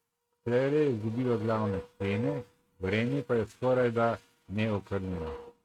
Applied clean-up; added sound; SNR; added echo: neural mask model RNNoise.